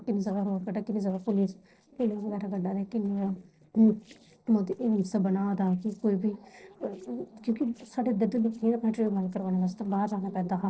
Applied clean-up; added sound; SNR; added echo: neural separator model SepFormer DNS4.